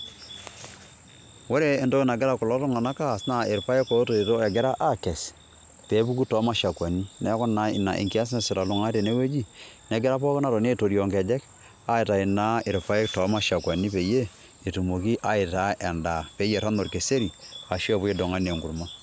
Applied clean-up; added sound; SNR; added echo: none; Bird; 20 dB; none.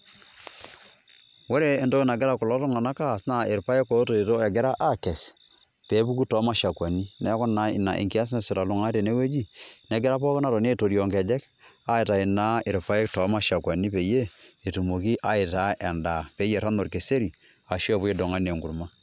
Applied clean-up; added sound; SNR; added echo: none; none; none; none.